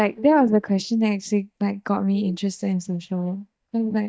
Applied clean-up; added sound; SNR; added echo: neural mask model DeepFilterNet 3.